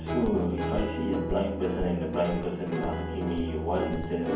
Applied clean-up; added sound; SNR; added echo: none; Guitar; 3 dB; reverberation time 0.9 s.